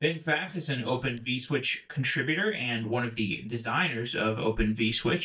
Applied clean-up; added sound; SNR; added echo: neural mask model DeepFilterNet 3.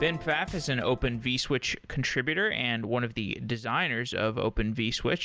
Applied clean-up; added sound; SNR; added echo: none; none; none; none.